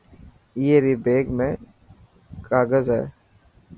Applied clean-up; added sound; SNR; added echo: none; none; none; none.